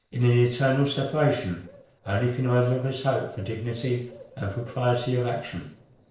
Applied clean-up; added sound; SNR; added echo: neural separator model SepFormer DNS4.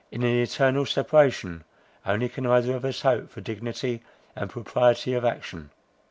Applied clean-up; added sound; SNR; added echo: none; none; none; none.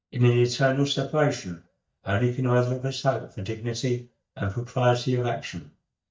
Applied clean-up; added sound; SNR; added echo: neural mask model DeepFilterNet 3.